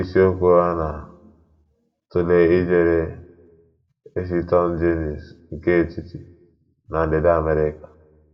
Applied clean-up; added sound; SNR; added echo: none; none; none; reverberation time 0.4 s.